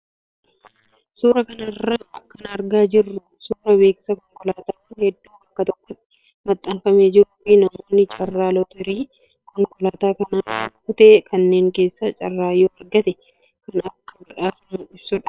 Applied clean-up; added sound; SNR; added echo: neural separator model SepFormer WHAM!.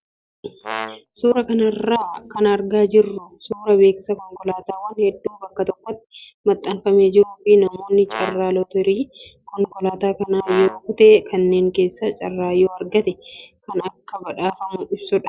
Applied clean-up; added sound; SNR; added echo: none; Brass instrument; 12 dB; none.